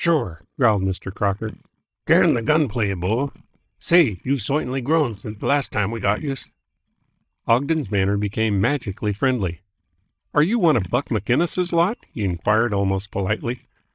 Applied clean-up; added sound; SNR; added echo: neural mask model DeepFilterNet 3.